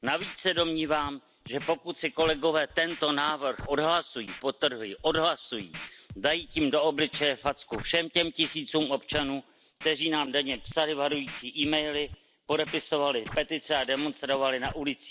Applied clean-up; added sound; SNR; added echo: none; Scratching (performance technique); 17 dB; none.